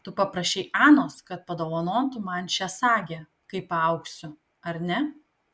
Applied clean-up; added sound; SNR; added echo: none; none; none; none.